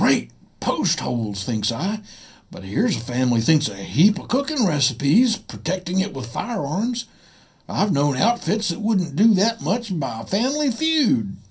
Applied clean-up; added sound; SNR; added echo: none; none; none; reverberation time 0.3 s.